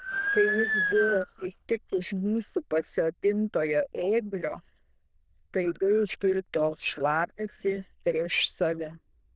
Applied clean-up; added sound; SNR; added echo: neural diffusion model UNIVERSE++.